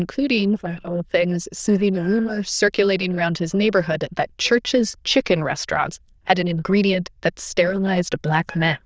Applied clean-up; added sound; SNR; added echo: neural diffusion model UNIVERSE++.